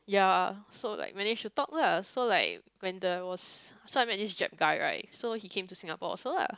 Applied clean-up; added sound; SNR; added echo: none; none; none; none.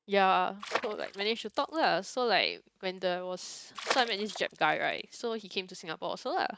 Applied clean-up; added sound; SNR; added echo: neural mask model RNNoise.